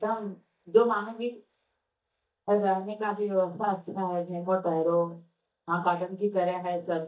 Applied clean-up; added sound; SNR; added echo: neural mask model DeepFilterNet 3.